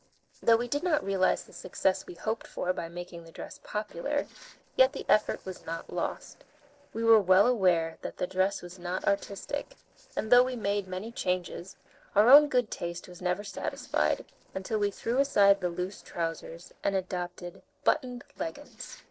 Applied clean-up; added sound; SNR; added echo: neural separator model SepFormer DNS4.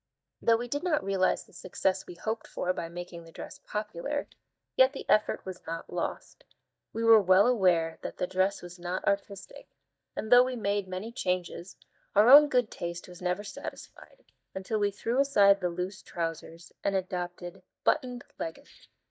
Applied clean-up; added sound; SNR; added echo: neural mask model DeepFilterNet 3.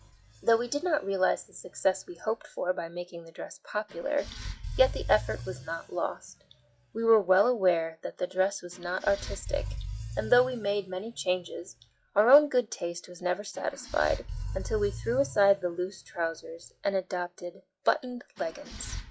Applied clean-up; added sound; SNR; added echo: classical method log-MMSE.